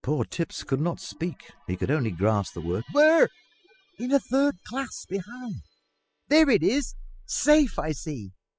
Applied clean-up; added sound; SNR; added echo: classical method spectral subtraction.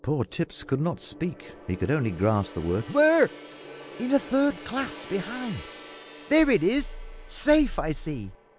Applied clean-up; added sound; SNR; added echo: none; Gong; 18 dB; none.